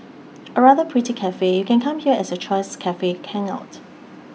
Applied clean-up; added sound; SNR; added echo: none; none; none; none.